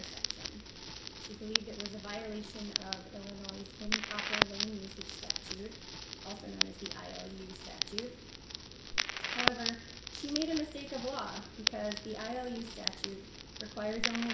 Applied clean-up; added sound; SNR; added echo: none; Crackle; -3 dB; reverberation time 0.8 s.